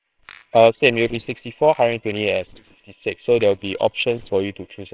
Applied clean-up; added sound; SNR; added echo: neural separator model SepFormer WHAMR!.